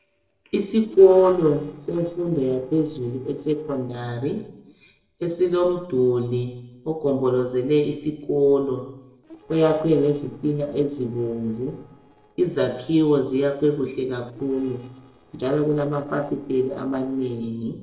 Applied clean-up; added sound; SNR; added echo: neural separator model SepFormer DNS4.